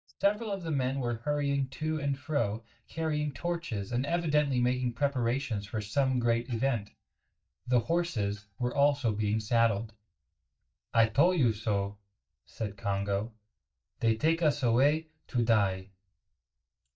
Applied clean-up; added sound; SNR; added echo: neural mask model DeepFilterNet 3.